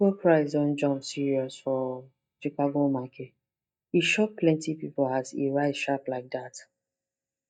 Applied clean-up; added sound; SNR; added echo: neural mask model DeepFilterNet 3.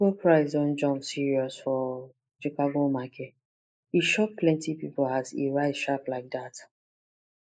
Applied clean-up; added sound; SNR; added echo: neural mask model Resemble Enhance denoiser.